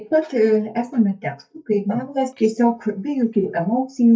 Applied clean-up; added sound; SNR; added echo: neural mask model DeepFilterNet 3.